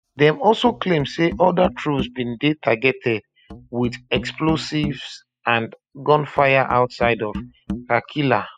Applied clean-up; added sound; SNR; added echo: classical method spectral subtraction.